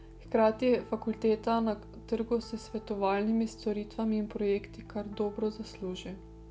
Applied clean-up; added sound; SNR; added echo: none; Piano; 17 dB; none.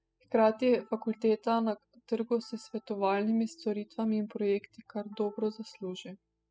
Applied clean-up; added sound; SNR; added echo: classical method spectral subtraction.